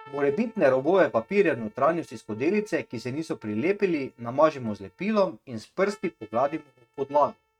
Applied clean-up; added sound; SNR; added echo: neural mask model RNNoise.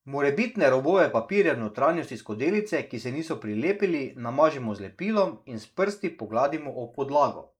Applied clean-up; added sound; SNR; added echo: neural mask model Resemble Enhance denoiser.